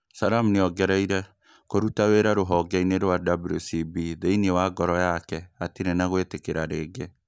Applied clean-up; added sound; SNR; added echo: none; none; none; none.